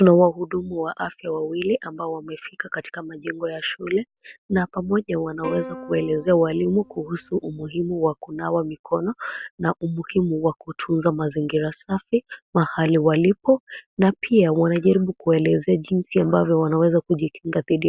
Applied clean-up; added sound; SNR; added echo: none; Plucked string instrument; 15 dB; none.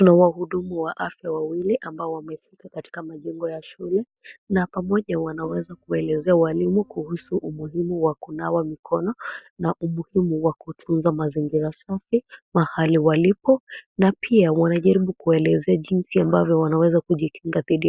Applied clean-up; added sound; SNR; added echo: neural mask model DeepFilterNet 3.